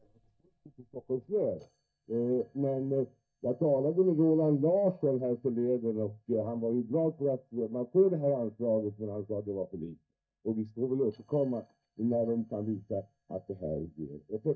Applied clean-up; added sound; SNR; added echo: neural mask model DeepFilterNet 3.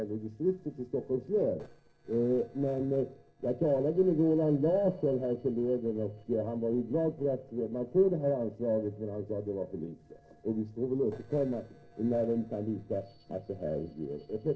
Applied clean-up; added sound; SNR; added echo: neural separator model SepFormer DNS4.